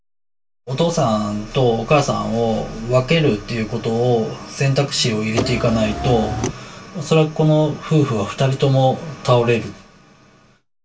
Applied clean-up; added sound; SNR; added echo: none; Car; 4 dB; reverberation time 0.2 s.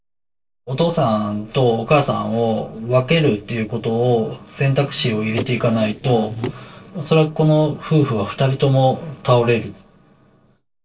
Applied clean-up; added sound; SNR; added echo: neural separator model SepFormer DNS4.